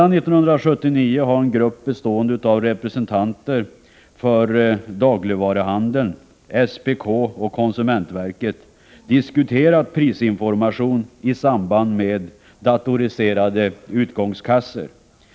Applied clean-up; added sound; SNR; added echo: none; none; none; none.